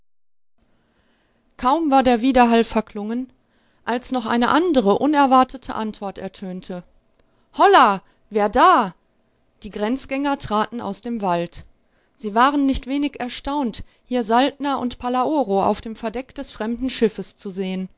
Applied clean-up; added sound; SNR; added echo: none; none; none; none.